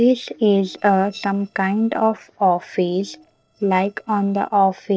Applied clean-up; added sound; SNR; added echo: neural separator model SepFormer DNS4.